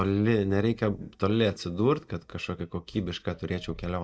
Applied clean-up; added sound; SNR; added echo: neural mask model DeepFilterNet 3.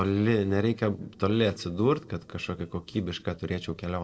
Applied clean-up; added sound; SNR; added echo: neural separator model SepFormer DNS4.